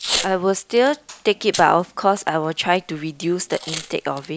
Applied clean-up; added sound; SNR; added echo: none; Packing tape, duct tape / Tearing; 12 dB; none.